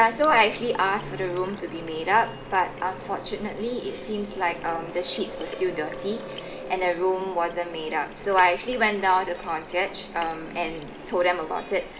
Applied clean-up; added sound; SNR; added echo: none; Sink (filling or washing); 19 dB; none.